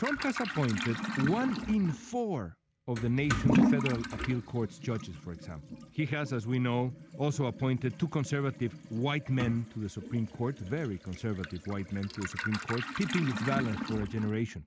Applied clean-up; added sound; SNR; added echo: none; Toilet flush / Liquid; 4 dB; none.